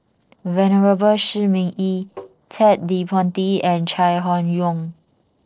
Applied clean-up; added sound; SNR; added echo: neural separator model SepFormer DNS4.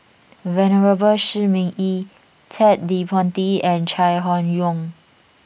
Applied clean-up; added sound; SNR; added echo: none; none; none; none.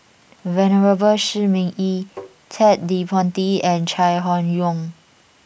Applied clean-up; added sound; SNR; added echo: none; Tap; 18 dB; none.